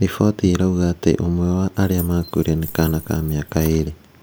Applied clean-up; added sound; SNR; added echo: none; Keys jangling; 19 dB; none.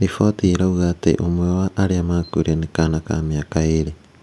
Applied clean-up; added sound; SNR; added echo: none; none; none; none.